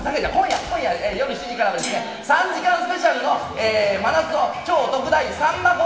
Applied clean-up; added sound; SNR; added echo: none; Thump, thud; 14 dB; reverberation time 1.4 s.